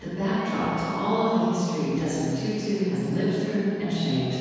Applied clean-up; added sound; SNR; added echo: none; Wind instrument, woodwind instrument; 16 dB; reverberation time 2.1 s.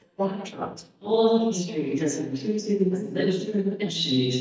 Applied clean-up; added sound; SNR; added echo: neural mask model DeepFilterNet 3.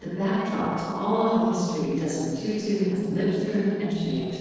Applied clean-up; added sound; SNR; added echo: neural separator model SepFormer DNS4.